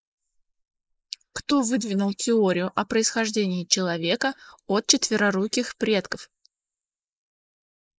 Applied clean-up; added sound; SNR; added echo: neural mask model Resemble Enhance denoiser.